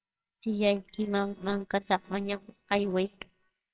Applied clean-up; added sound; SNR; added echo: neural separator model SepFormer WHAMR!.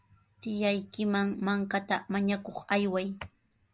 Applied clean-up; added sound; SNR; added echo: none; none; none; none.